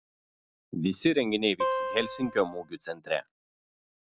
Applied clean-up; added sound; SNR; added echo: none; Acoustic guitar; 2 dB; none.